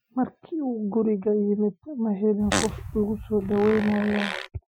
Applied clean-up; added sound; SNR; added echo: classical method Wiener filter.